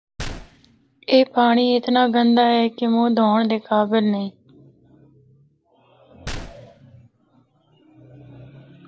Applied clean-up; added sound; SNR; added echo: none; Gunshot, gunfire; 17 dB; none.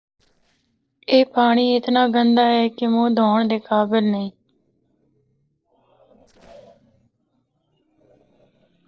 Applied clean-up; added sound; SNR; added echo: neural separator model SepFormer DNS4.